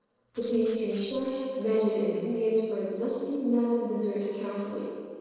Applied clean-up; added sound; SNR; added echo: neural separator model SepFormer DNS4.